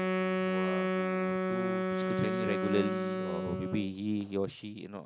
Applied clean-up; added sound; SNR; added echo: none; Wind instrument, woodwind instrument; -4 dB; none.